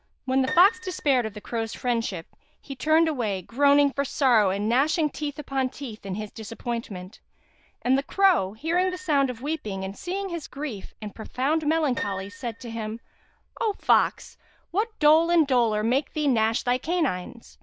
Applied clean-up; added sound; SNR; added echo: neural diffusion model UNIVERSE++.